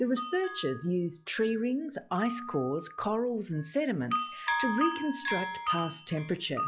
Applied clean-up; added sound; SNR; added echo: classical method log-MMSE.